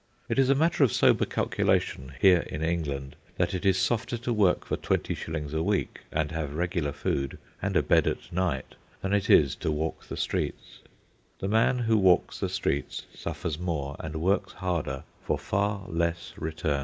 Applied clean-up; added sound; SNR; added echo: none; none; none; none.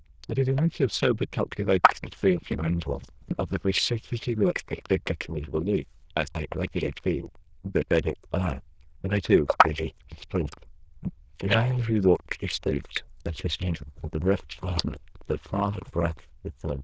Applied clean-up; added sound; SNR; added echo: neural diffusion model UNIVERSE++.